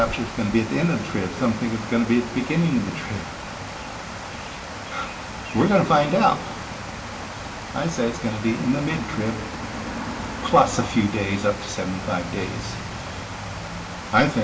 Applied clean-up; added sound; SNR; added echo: none; Water; 10 dB; reverberation time 1.7 s.